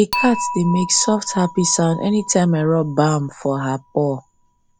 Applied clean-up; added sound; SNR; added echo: none; Dishes, pots, and pans / Chink, clink; 11 dB; none.